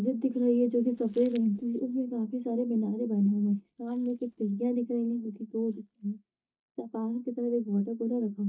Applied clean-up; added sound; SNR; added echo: neural mask model DeepFilterNet 3.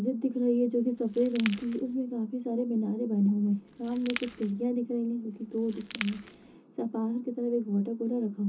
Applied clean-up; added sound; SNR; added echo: none; Crackle; 14 dB; reverberation time 0.2 s.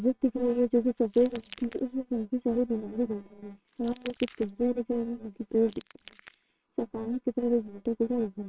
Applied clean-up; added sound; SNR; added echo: neural separator model SepFormer WHAMR!.